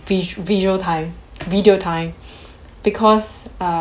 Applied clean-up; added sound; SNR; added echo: none; none; none; none.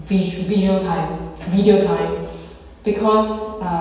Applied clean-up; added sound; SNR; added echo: none; none; none; reverberation time 1.2 s.